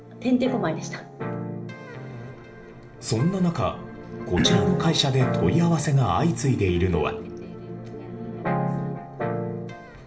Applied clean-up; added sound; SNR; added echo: none; Cough; 1 dB; reverberation time 0.5 s.